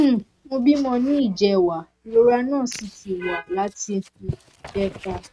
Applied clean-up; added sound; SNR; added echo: neural mask model RNNoise.